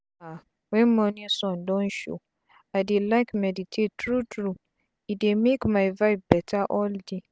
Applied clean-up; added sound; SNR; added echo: none; none; none; none.